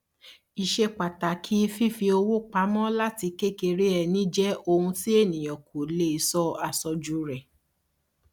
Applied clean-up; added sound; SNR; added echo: none; none; none; none.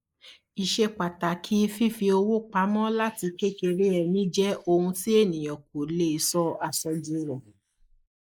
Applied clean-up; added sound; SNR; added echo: neural mask model Resemble Enhance denoiser.